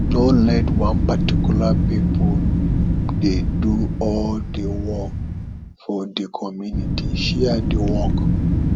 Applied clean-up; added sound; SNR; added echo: none; Wind; -5 dB; none.